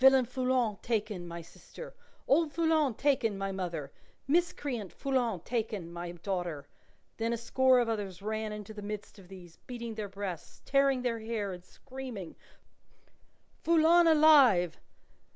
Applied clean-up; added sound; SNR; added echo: none; none; none; none.